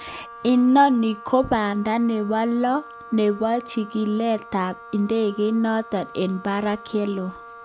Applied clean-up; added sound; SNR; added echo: none; Wind instrument, woodwind instrument; 18 dB; none.